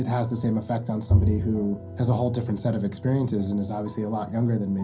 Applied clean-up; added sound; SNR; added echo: none; Bowed string instrument; 5 dB; reverberation time 0.3 s.